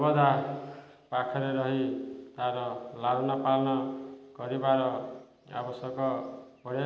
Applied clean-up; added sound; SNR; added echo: none; none; none; none.